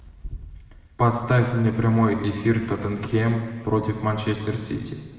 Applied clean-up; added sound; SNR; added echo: none; none; none; reverberation time 1.6 s.